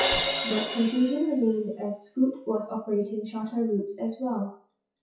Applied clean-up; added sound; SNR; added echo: classical method WPE with log-MMSE.